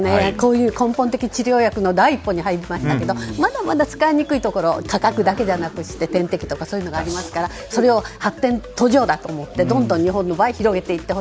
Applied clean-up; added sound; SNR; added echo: none; none; none; none.